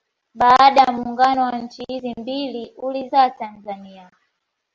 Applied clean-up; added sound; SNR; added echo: none; none; none; none.